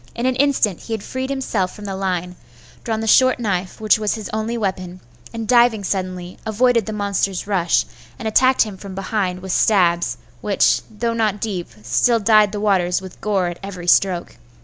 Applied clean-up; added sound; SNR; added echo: none; none; none; none.